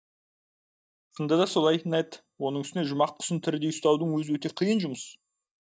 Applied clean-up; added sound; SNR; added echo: neural mask model DeepFilterNet 3.